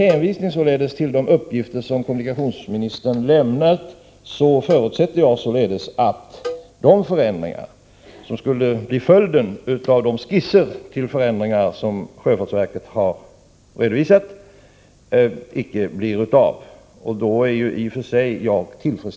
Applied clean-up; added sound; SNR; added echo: none; Cowbell; 17 dB; none.